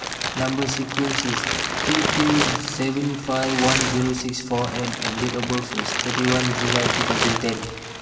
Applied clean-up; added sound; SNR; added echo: none; Crumpling, crinkling; 0 dB; reverberation time 2.0 s.